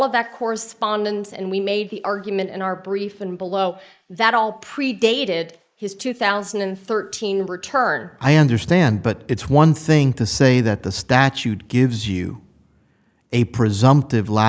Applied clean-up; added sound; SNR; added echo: neural mask model Resemble Enhance denoiser.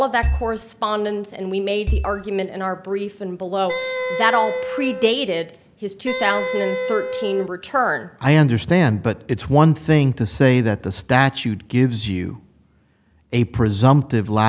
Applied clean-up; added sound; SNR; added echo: none; Wind instrument, woodwind instrument + Marimba, xylophone / Wood; 4 dB; none.